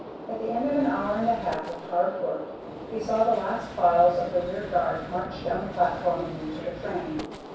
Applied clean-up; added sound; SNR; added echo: none; Gunshot, gunfire; 12 dB; reverberation time 0.7 s.